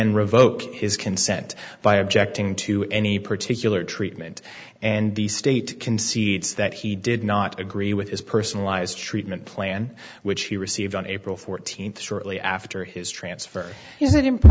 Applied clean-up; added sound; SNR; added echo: none; none; none; none.